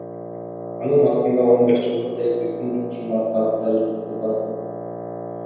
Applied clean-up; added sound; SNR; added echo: none; Wind instrument, woodwind instrument; 11 dB; reverberation time 1.2 s.